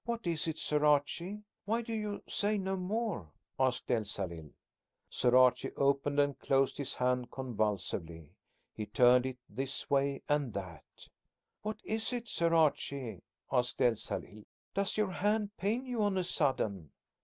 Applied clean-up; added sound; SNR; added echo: none; none; none; none.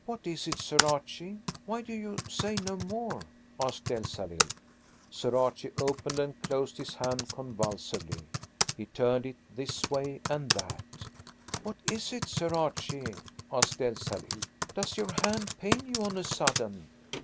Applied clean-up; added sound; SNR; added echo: none; Typing; 2 dB; none.